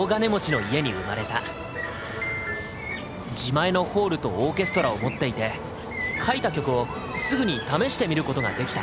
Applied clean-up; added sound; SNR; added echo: none; Bird; 8 dB; none.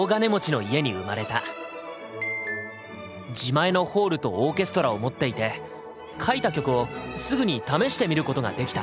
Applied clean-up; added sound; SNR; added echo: none; none; none; none.